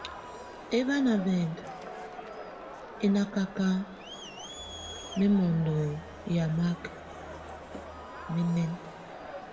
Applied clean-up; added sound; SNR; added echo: none; Crowd; 12 dB; reverberation time 1.2 s.